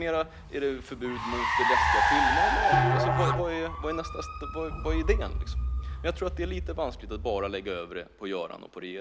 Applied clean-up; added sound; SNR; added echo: none; Musical instrument + Car; -4 dB; none.